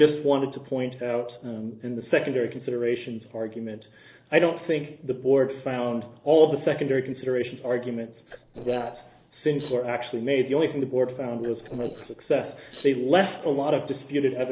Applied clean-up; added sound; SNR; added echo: neural separator model SepFormer DNS4.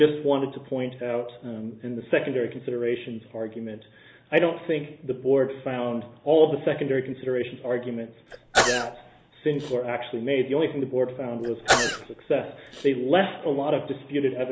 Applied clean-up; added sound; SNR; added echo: none; Sneeze / Cough; 2 dB; none.